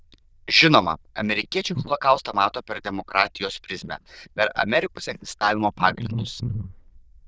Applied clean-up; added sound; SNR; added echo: neural diffusion model UNIVERSE++.